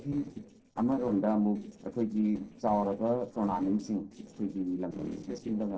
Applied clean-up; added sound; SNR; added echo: neural separator model SepFormer DNS4.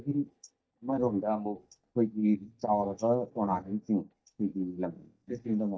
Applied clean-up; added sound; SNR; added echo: neural mask model DeepFilterNet 3.